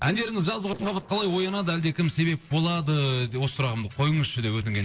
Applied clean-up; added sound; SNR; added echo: neural separator model SepFormer DNS4.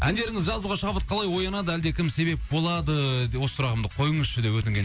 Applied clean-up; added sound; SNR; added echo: none; none; none; none.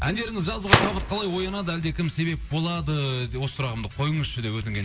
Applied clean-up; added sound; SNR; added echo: none; Gunshot, gunfire; 3 dB; reverberation time 1.0 s.